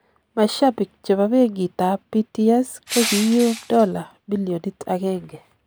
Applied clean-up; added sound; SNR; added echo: none; Crushing; 9 dB; none.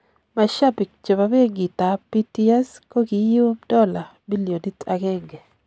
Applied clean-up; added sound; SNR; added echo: none; none; none; none.